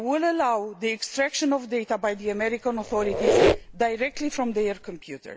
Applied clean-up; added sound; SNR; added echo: none; Squeak; 0 dB; none.